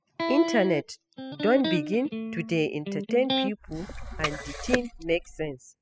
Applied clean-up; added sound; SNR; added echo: classical method spectral subtraction.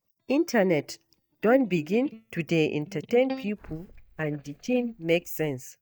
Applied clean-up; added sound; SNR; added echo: neural mask model DeepFilterNet 3.